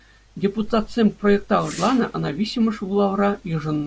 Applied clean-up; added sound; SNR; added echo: none; Whoosh, swoosh, swish; 19 dB; none.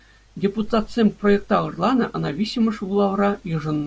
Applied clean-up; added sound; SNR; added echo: none; none; none; none.